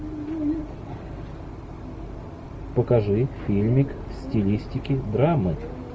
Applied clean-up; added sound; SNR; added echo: none; none; none; none.